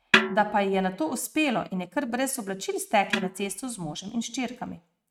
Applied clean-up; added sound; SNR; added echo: neural mask model RNNoise.